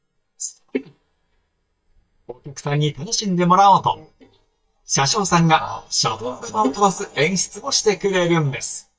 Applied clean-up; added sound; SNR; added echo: neural mask model DeepFilterNet 3.